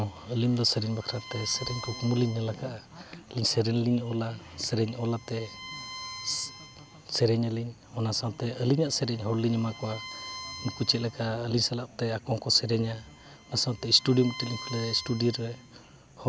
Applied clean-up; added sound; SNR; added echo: none; Bowed string instrument; 17 dB; none.